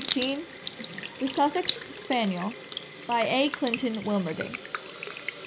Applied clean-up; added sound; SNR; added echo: none; Sink (filling or washing) / Water tap, faucet; 7 dB; none.